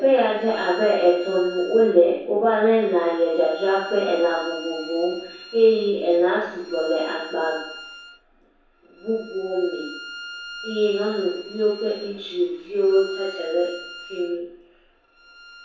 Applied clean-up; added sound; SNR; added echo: none; Bowed string instrument; 17 dB; reverberation time 0.7 s.